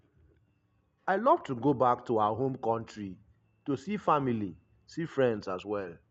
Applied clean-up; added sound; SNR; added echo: none; none; none; none.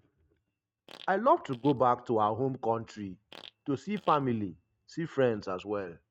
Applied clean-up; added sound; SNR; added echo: neural mask model RNNoise.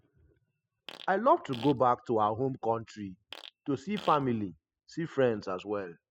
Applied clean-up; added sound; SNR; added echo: classical method spectral subtraction.